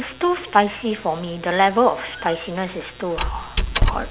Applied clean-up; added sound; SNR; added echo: none; Squeak; 5 dB; none.